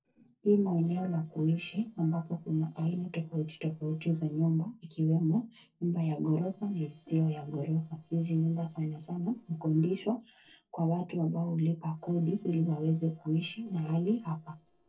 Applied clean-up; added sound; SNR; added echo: neural separator model SepFormer DNS4.